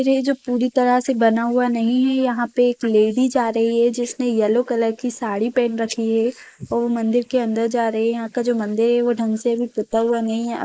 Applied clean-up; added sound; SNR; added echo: neural mask model Resemble Enhance denoiser.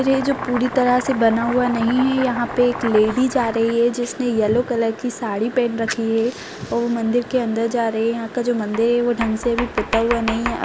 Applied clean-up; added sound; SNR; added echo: none; Domestic sounds, home sounds; 12 dB; none.